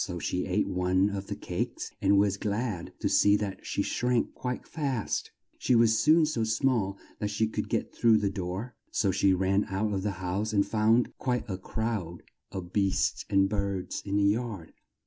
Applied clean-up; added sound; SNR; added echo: none; none; none; none.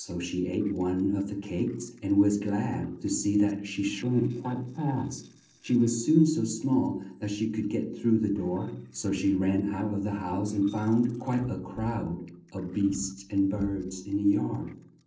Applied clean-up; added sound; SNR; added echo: neural separator model SepFormer DNS4.